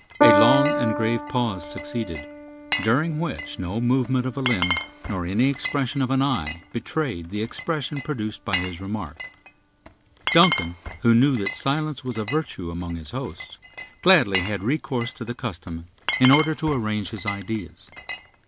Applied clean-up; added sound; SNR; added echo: none; Glass + Piano; 5 dB; none.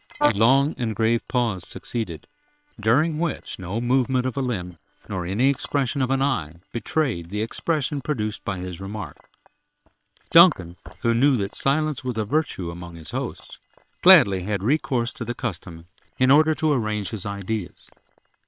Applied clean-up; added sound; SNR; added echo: neural separator model SepFormer WHAM!.